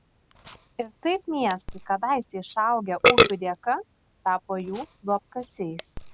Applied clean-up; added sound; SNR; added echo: none; Burping, eructation; 0 dB; none.